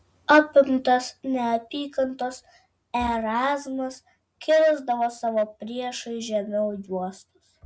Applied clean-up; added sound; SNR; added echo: none; none; none; none.